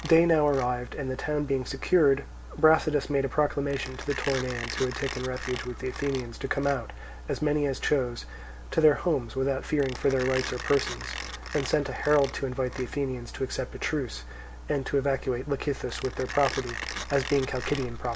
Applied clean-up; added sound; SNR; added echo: none; Mechanisms; 14 dB; none.